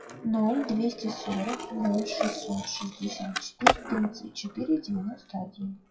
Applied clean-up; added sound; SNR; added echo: classical method WPE with log-MMSE.